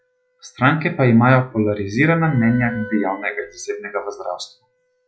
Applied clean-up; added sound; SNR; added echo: classical method log-MMSE.